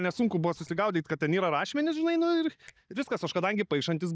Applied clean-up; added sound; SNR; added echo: neural mask model DeepFilterNet 3.